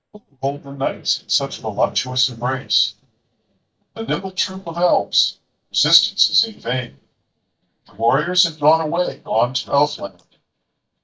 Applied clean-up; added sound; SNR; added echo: neural mask model DeepFilterNet 3.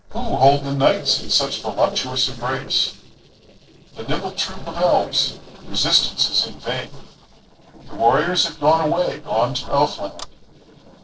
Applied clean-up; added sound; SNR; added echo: neural separator model SepFormer DNS4.